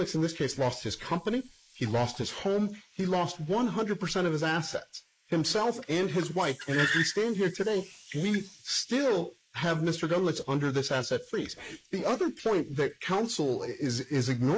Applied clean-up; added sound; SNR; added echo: neural mask model Resemble Enhance denoiser.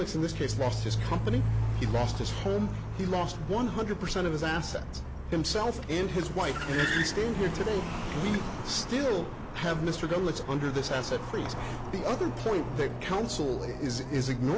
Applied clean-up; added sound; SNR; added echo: none; Car; 3 dB; none.